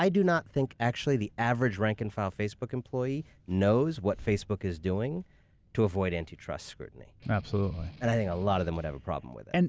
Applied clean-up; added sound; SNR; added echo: none; Strum; 19 dB; none.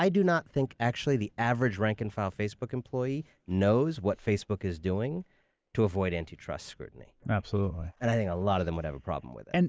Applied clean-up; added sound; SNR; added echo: neural mask model Resemble Enhance denoiser.